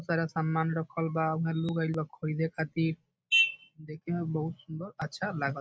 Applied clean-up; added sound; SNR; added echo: none; none; none; none.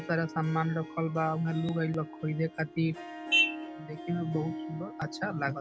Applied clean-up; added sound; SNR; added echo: none; Harp; 11 dB; none.